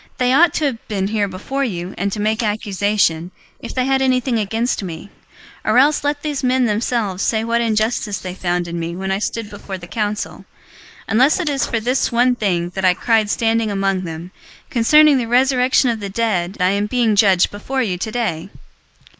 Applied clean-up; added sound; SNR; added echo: neural mask model Resemble Enhance denoiser.